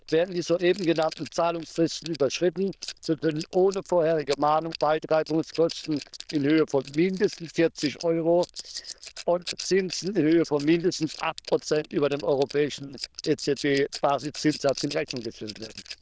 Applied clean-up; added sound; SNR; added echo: neural diffusion model UNIVERSE++.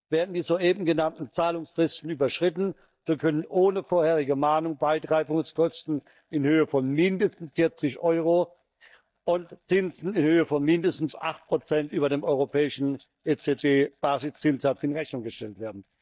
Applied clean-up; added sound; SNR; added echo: neural mask model DeepFilterNet 3.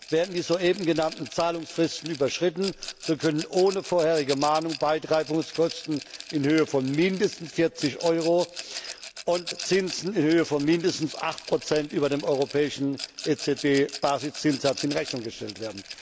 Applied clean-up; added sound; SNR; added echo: none; Rattle; 14 dB; none.